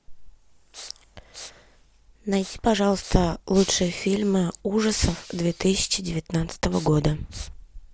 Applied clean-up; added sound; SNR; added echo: none; Respiratory sounds + Shatter; 17 dB; none.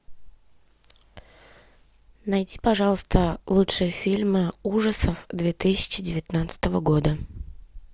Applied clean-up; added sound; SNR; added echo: none; none; none; none.